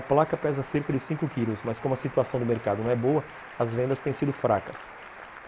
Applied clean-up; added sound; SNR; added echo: none; Applause; 16 dB; none.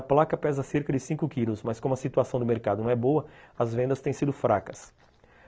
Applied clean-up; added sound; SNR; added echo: none; none; none; none.